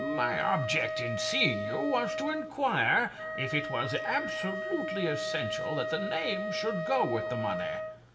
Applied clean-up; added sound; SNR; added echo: none; Wind instrument, woodwind instrument; 3 dB; reverberation time 1.8 s.